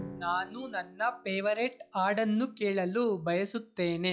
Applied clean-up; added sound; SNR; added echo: classical method log-MMSE.